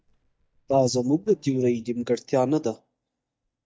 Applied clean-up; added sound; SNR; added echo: neural mask model DeepFilterNet 3.